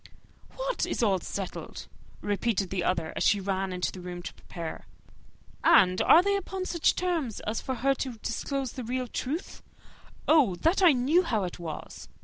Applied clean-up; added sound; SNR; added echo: none; none; none; none.